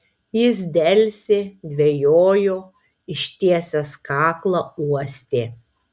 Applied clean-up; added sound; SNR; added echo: none; none; none; none.